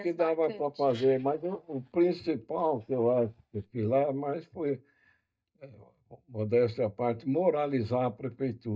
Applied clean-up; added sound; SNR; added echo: neural mask model DeepFilterNet 3.